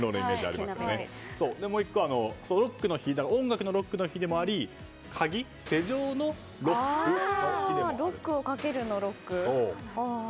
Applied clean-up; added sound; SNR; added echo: none; Gunshot, gunfire; 19 dB; none.